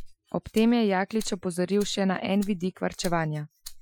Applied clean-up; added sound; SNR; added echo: classical method Wiener filter.